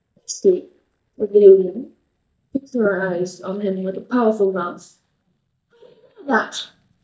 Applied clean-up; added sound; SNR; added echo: neural mask model DeepFilterNet 3.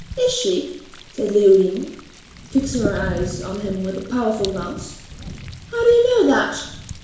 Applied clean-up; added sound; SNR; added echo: none; Thunder; 12 dB; reverberation time 0.7 s.